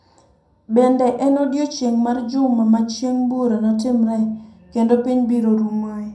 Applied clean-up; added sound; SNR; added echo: none; none; none; reverberation time 0.6 s.